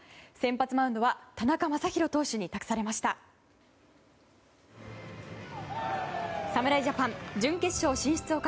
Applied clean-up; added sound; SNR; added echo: none; none; none; none.